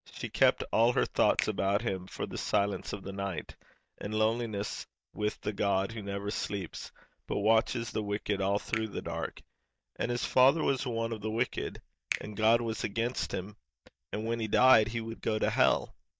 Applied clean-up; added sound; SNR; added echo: neural mask model DeepFilterNet 3.